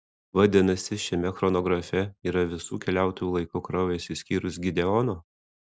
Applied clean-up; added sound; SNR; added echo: none; none; none; none.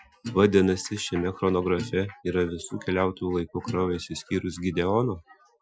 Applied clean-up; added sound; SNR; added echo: classical method Wiener filter.